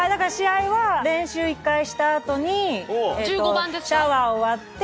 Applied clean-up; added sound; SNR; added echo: none; none; none; none.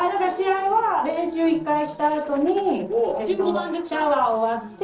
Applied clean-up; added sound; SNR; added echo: neural separator model SepFormer DNS4.